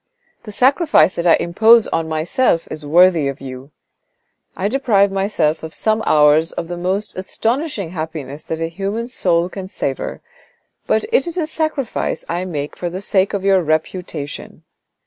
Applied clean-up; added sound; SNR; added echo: none; none; none; none.